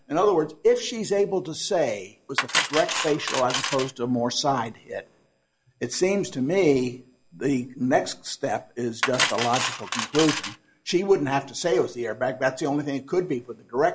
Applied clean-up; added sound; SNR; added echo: none; Cutlery, silverware; 6 dB; none.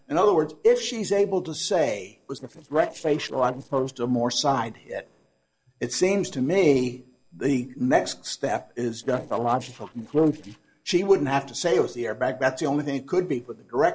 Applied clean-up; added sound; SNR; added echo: neural separator model SepFormer DNS4.